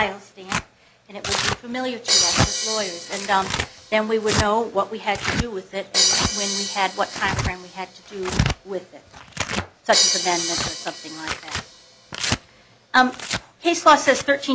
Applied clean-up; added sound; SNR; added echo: none; Tearing + Crash cymbal; 1 dB; none.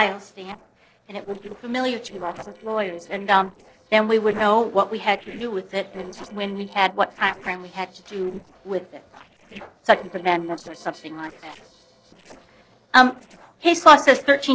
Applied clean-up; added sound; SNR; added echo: neural separator model SepFormer DNS4.